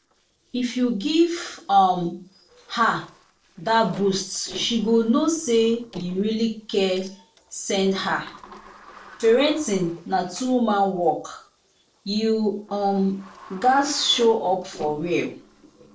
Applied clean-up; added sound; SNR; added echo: neural separator model SepFormer DNS4.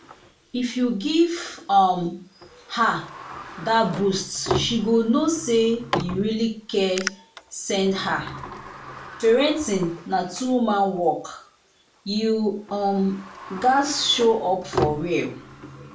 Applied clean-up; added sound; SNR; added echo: none; Sliding door; 12 dB; reverberation time 0.3 s.